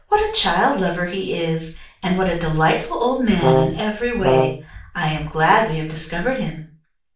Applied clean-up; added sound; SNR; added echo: none; Brass instrument; -1 dB; reverberation time 0.4 s.